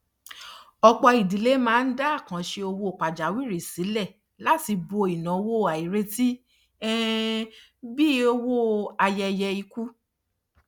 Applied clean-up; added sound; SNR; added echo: none; none; none; none.